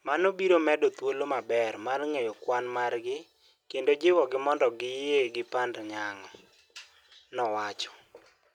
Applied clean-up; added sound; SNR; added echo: none; none; none; none.